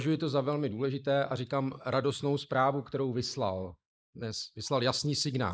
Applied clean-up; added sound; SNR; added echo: neural mask model Resemble Enhance denoiser.